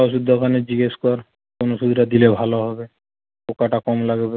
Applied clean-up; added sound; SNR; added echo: none; none; none; none.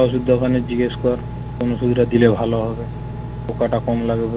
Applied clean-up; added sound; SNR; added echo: none; Engine; 9 dB; none.